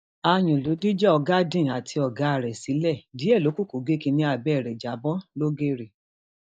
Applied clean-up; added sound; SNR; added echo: neural mask model DeepFilterNet 3.